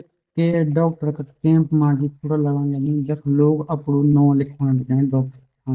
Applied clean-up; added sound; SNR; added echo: neural mask model DeepFilterNet 3.